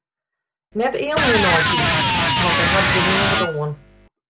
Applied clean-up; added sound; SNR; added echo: none; Electric guitar; -5 dB; none.